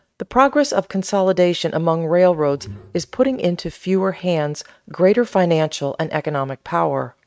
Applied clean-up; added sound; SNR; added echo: neural mask model RNNoise.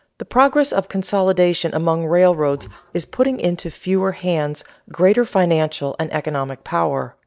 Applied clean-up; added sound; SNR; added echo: neural mask model DeepFilterNet 3.